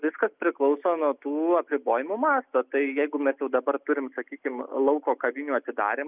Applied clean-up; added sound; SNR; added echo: none; none; none; none.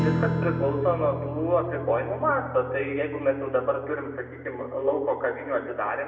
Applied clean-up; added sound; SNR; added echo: none; Strum; 6 dB; reverberation time 1.1 s.